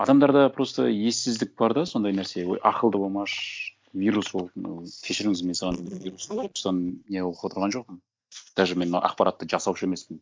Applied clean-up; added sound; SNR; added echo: neural mask model DeepFilterNet 3.